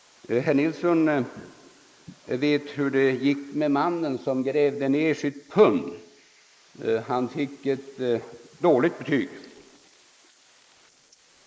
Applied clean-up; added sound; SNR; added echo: neural mask model Resemble Enhance denoiser.